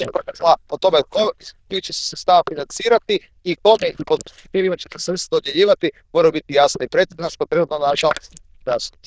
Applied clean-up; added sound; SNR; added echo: neural diffusion model UNIVERSE++.